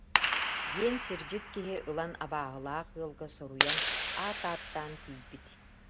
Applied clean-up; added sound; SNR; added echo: none; Clapping; -3 dB; none.